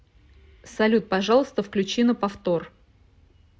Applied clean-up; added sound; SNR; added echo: none; none; none; none.